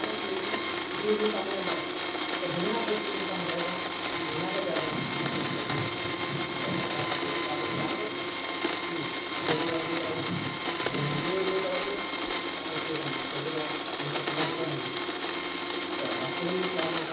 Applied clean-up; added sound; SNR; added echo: none; Domestic sounds, home sounds; -5 dB; reverberation time 0.7 s.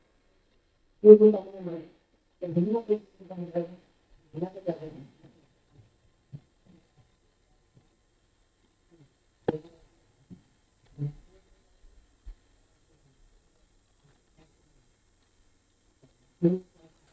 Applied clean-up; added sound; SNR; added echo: neural mask model DeepFilterNet 3.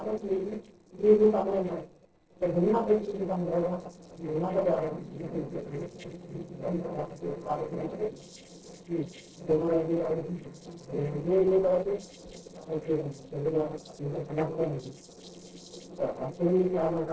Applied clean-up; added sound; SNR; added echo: neural separator model SepFormer DNS4.